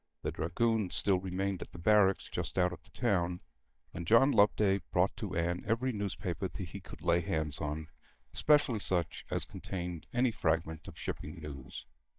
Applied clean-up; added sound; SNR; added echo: neural mask model DeepFilterNet 3.